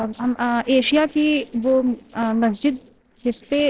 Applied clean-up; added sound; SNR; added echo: neural separator model SepFormer DNS4.